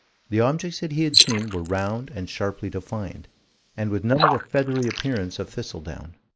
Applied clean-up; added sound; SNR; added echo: neural mask model Resemble Enhance denoiser.